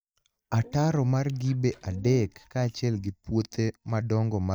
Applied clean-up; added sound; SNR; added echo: neural mask model DeepFilterNet 3.